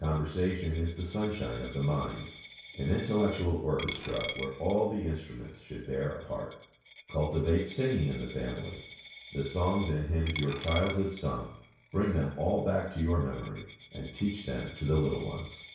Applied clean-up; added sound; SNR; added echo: none; Coin (dropping); 14 dB; reverberation time 0.6 s.